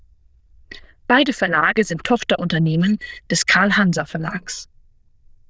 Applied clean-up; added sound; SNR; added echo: neural diffusion model UNIVERSE++.